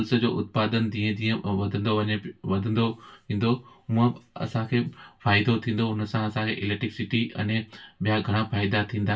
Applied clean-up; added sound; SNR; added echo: none; none; none; reverberation time 0.2 s.